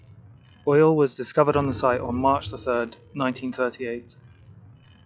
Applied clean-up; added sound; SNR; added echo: classical method log-MMSE.